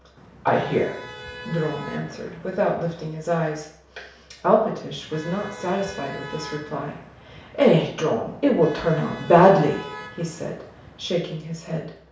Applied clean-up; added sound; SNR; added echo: none; Motor vehicle (road); 16 dB; reverberation time 0.6 s.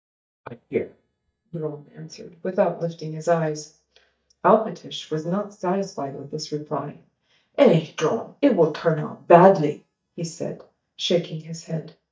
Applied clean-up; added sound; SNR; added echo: neural mask model DeepFilterNet 3.